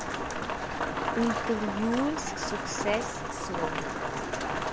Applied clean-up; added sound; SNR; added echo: none; Rain; -1 dB; none.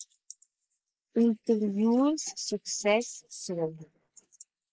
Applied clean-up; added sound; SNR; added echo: neural mask model Resemble Enhance denoiser.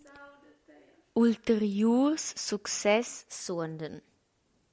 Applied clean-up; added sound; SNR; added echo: none; none; none; none.